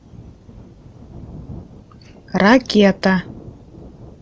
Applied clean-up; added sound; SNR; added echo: none; Thunder; 18 dB; none.